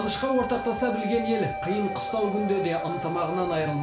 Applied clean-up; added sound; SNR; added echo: none; Wind instrument, woodwind instrument; 7 dB; reverberation time 0.4 s.